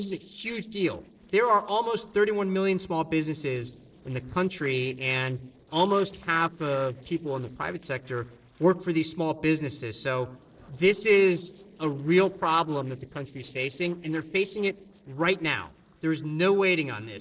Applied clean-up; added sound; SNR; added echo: neural separator model SepFormer DNS4.